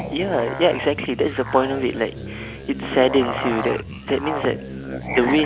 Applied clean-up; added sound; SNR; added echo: none; Musical instrument; 8 dB; none.